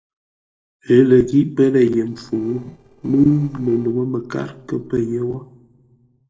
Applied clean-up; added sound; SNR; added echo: neural separator model SepFormer DNS4.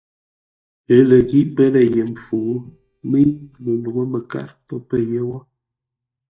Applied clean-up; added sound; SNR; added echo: neural mask model DeepFilterNet 3.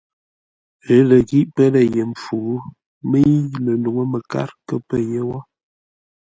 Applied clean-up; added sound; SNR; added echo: none; none; none; none.